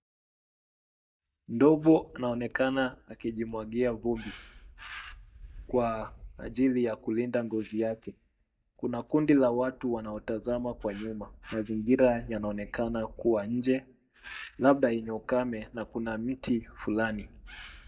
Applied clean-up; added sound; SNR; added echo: neural mask model DeepFilterNet 3.